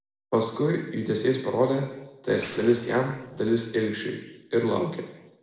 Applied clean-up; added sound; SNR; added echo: neural separator model SepFormer DNS4.